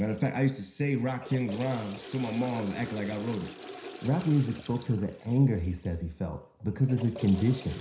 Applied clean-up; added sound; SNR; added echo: none; Toilet flush / Water; 16 dB; reverberation time 0.5 s.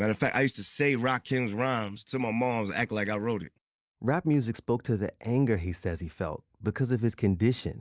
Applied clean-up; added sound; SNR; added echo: none; none; none; none.